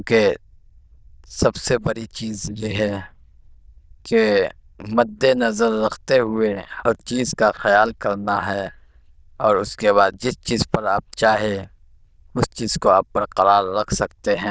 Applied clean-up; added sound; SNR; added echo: neural diffusion model UNIVERSE++.